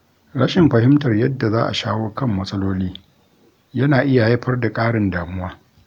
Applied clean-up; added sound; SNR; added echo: none; none; none; none.